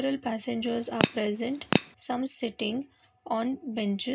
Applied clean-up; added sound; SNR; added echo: none; Crack / Crackle; -3 dB; reverberation time 0.2 s.